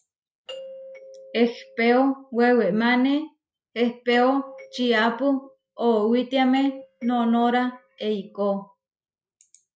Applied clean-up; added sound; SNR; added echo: neural mask model RNNoise.